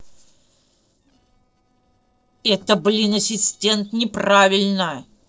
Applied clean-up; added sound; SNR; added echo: neural separator model SepFormer DNS4.